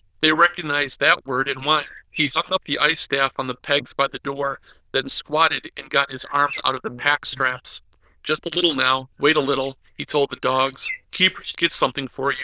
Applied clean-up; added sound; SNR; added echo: neural diffusion model UNIVERSE++.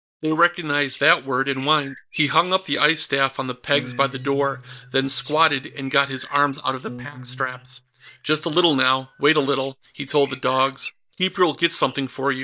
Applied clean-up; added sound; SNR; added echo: neural mask model DeepFilterNet 3.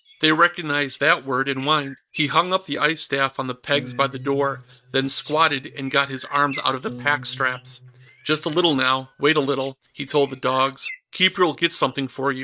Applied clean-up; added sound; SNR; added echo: neural mask model RNNoise.